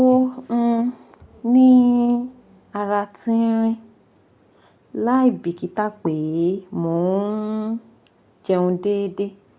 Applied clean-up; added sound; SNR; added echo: none; none; none; none.